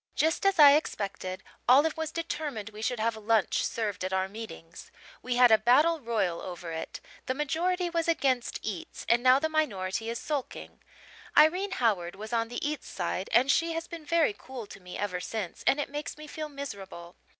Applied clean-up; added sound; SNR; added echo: none; none; none; none.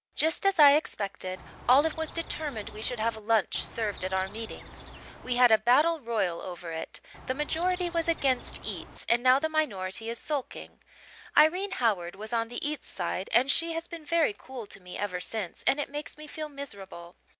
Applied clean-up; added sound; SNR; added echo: none; Chirp, tweet; 15 dB; none.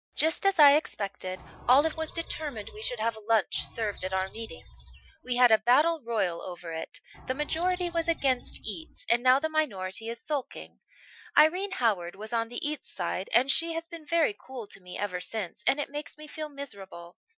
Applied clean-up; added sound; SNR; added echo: classical method Wiener filter.